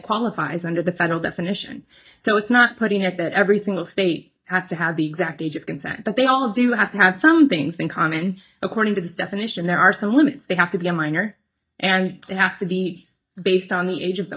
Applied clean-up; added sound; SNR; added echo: neural mask model DeepFilterNet 3.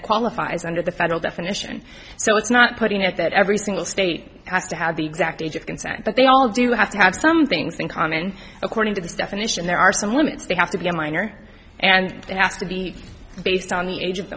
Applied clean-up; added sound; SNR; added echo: none; none; none; none.